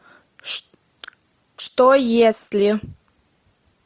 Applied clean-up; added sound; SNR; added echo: none; none; none; none.